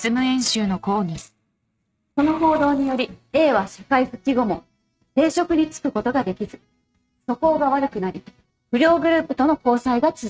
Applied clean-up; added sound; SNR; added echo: neural mask model RNNoise.